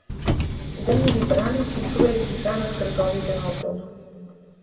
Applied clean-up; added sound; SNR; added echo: none; Subway, metro, underground; 0 dB; reverberation time 2.1 s.